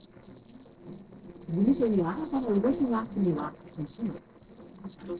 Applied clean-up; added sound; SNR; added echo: neural separator model SepFormer DNS4.